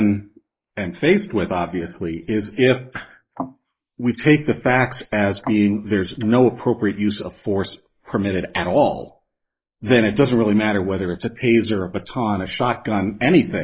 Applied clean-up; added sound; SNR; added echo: neural mask model Resemble Enhance denoiser.